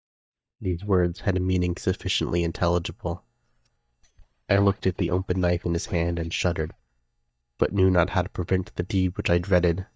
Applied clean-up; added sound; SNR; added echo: neural mask model DeepFilterNet 3.